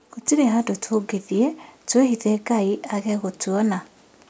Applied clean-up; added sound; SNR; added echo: none; none; none; none.